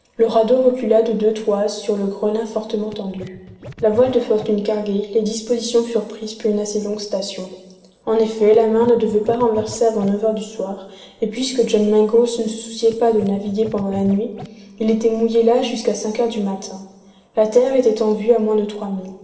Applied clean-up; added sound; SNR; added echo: none; Scratching (performance technique); 18 dB; reverberation time 1.2 s.